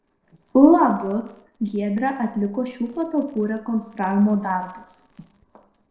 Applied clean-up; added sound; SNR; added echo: neural separator model SepFormer DNS4.